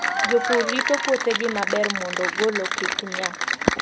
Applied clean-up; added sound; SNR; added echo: none; Applause / Cheering; 0 dB; none.